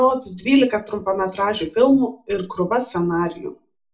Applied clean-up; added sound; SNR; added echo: none; none; none; reverberation time 0.2 s.